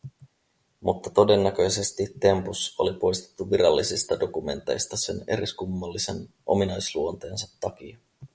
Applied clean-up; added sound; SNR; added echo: none; none; none; none.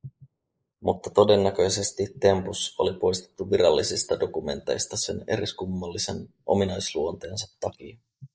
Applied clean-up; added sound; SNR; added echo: neural mask model Resemble Enhance denoiser.